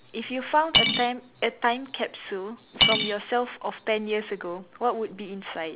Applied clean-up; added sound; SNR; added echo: none; Cutlery, silverware / Dishes, pots, and pans; -2 dB; none.